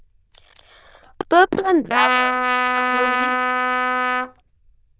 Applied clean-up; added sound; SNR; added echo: neural diffusion model UNIVERSE++.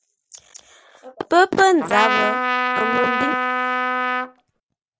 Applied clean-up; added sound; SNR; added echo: none; Trumpet; -1 dB; none.